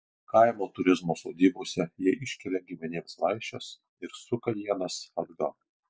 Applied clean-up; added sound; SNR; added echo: none; none; none; none.